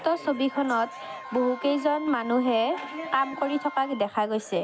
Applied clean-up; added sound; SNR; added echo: none; Wind instrument, woodwind instrument + Cheering; 15 dB; none.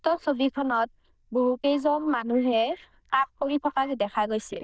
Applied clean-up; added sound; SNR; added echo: neural diffusion model UNIVERSE++.